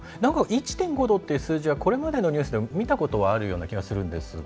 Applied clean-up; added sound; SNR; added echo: none; none; none; none.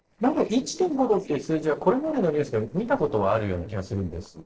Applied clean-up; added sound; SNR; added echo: neural separator model SepFormer DNS4.